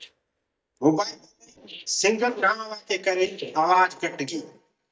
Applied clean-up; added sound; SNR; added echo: neural mask model DeepFilterNet 3.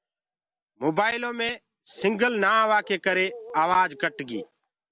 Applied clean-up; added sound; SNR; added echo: none; none; none; none.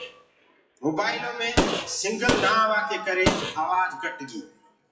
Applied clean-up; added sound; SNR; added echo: classical method WPE with log-MMSE.